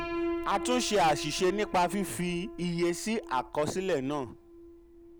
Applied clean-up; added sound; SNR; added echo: none; Piano; 9 dB; none.